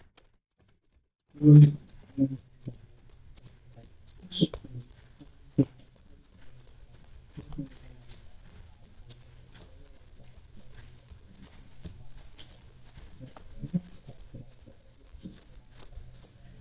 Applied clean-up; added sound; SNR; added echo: neural mask model DeepFilterNet 3.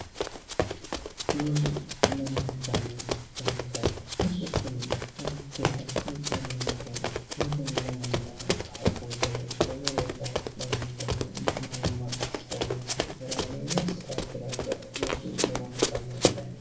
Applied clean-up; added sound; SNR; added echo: none; Run; -3 dB; reverberation time 0.6 s.